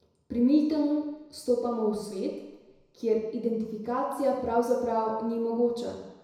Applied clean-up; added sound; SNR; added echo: none; none; none; reverberation time 1.0 s.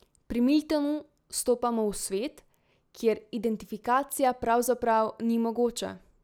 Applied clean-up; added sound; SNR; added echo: none; none; none; none.